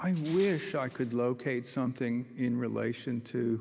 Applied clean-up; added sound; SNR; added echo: none; Tools; 18 dB; none.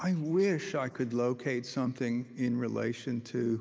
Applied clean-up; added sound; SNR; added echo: neural mask model Resemble Enhance denoiser.